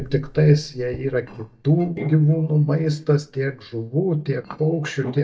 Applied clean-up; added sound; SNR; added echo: neural mask model DeepFilterNet 3.